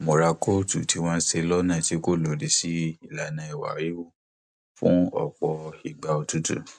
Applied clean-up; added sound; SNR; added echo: none; none; none; none.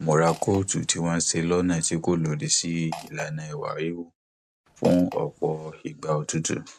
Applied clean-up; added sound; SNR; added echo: none; Fart; 16 dB; none.